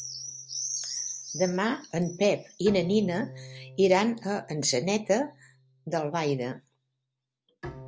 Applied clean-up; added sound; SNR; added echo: none; Bowed string instrument; 20 dB; none.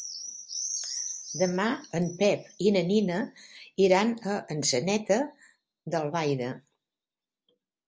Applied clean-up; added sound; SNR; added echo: none; none; none; none.